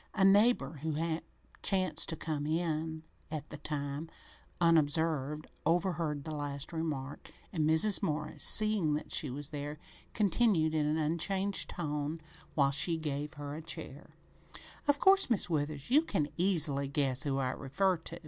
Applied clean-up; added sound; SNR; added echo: none; none; none; none.